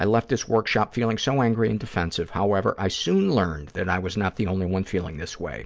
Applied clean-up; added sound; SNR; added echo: none; none; none; none.